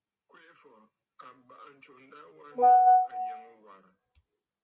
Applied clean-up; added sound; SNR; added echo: none; none; none; none.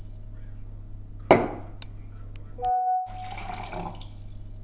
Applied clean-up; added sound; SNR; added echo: none; Fill (with liquid) / Glass / Water; -4 dB; reverberation time 0.9 s.